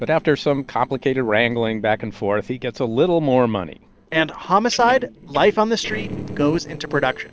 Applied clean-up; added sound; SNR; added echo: neural separator model SepFormer DNS4.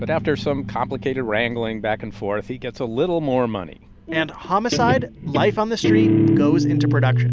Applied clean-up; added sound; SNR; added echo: none; Guitar; -1 dB; none.